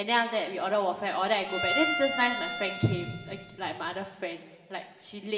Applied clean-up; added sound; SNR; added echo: none; Bowed string instrument; 4 dB; reverberation time 2.1 s.